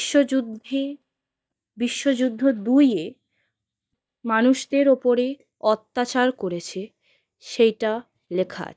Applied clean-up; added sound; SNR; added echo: neural mask model DeepFilterNet 3.